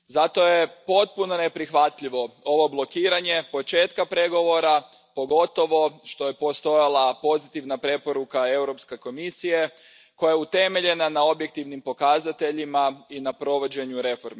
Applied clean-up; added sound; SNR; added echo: none; none; none; none.